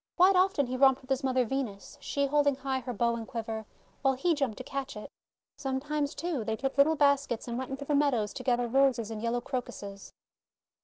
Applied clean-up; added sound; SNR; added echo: neural separator model SepFormer DNS4.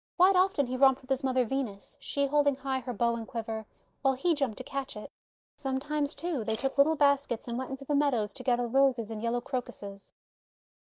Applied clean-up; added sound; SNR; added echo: neural mask model DeepFilterNet 3.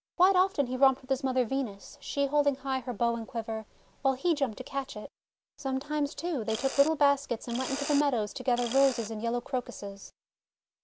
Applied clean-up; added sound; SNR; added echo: none; Mechanisms; 12 dB; none.